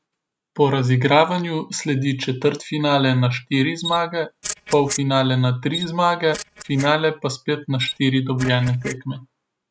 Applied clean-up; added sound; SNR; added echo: neural mask model RNNoise.